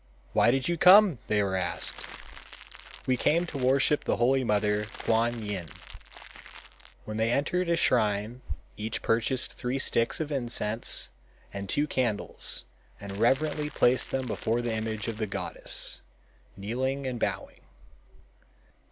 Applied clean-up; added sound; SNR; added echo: none; Crackle; 18 dB; none.